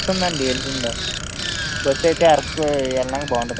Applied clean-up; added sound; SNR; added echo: none; Bicycle; 6 dB; none.